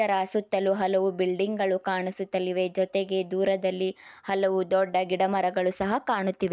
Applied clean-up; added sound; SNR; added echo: none; none; none; none.